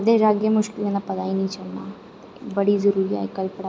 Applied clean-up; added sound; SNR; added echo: none; none; none; none.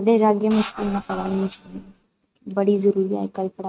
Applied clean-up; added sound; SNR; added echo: neural mask model RNNoise.